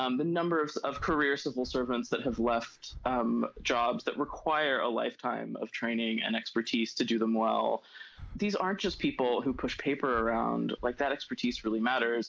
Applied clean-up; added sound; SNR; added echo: none; Breathing; 20 dB; none.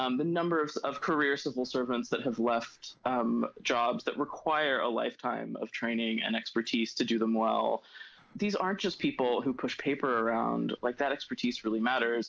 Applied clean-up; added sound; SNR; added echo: neural separator model SepFormer DNS4.